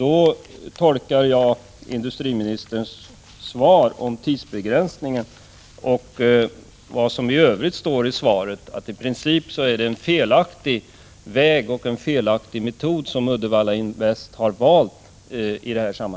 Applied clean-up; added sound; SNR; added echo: none; none; none; none.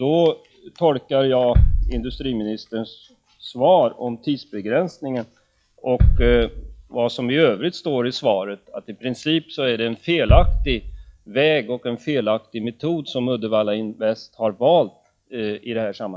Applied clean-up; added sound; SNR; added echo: classical method log-MMSE.